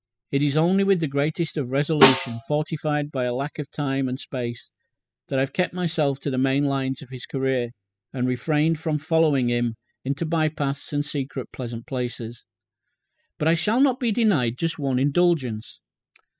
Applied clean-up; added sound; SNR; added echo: classical method spectral subtraction.